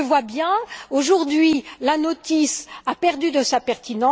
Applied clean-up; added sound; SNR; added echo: none; none; none; none.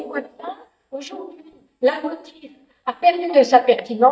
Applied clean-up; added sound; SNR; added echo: neural mask model DeepFilterNet 3.